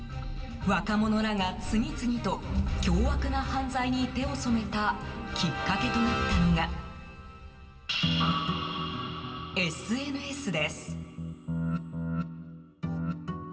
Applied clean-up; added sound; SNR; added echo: none; Engine starting / Car; 12 dB; reverberation time 1.9 s.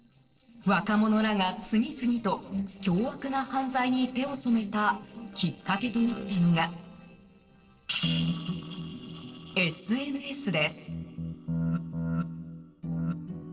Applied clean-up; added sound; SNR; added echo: neural separator model SepFormer DNS4.